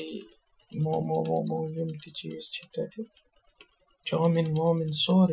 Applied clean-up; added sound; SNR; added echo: classical method Wiener filter.